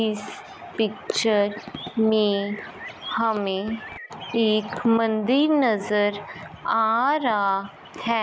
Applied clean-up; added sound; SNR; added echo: none; Bird; 18 dB; none.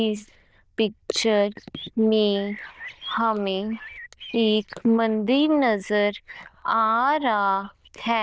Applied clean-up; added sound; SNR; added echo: neural diffusion model UNIVERSE++.